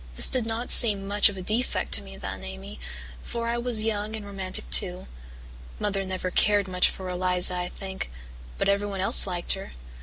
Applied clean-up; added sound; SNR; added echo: none; none; none; none.